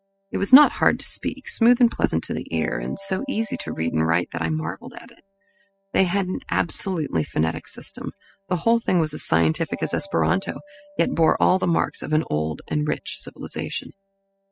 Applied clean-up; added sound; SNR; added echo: classical method spectral subtraction.